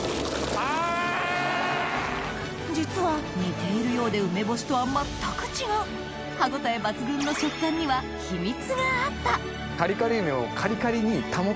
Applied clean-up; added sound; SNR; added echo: none; none; none; none.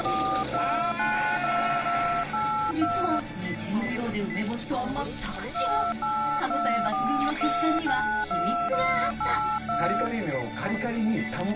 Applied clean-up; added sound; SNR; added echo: none; Telephone; -1 dB; reverberation time 0.2 s.